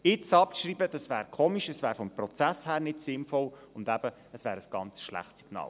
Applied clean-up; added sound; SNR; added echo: none; none; none; none.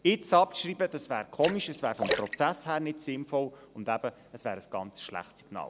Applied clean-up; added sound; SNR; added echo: none; Splash, splatter; 6 dB; none.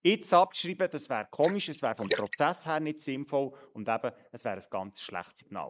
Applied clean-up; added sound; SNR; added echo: neural mask model Resemble Enhance denoiser.